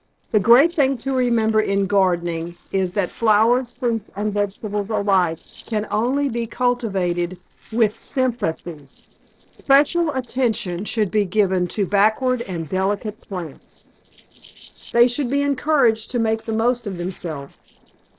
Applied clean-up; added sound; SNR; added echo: neural separator model SepFormer DNS4.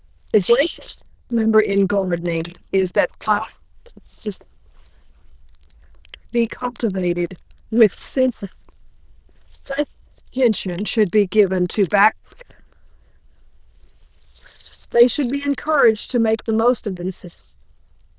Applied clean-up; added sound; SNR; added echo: neural diffusion model UNIVERSE++.